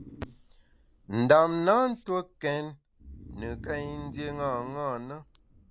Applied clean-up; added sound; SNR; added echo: none; Breathing; 18 dB; none.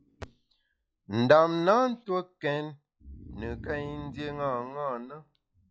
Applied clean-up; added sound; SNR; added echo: classical method log-MMSE.